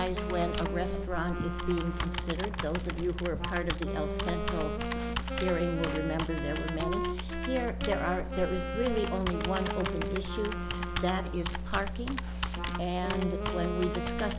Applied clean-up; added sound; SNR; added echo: none; Wind instrument, woodwind instrument + Computer keyboard; 3 dB; none.